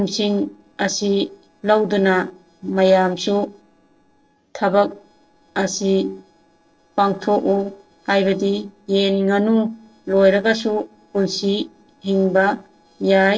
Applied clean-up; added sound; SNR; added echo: neural separator model SepFormer DNS4.